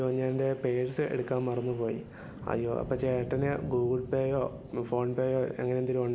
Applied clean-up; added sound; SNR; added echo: none; Wind; 15 dB; none.